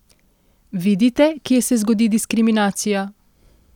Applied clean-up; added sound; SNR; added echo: none; none; none; none.